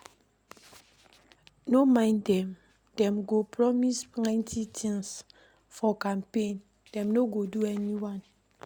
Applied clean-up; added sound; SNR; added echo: none; none; none; none.